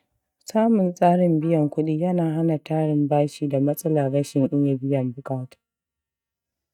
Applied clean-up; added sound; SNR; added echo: neural mask model DeepFilterNet 3.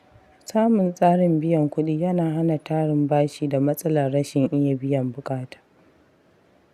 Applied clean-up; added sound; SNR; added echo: none; none; none; none.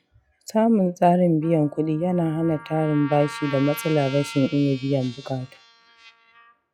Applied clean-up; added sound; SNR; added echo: classical method log-MMSE.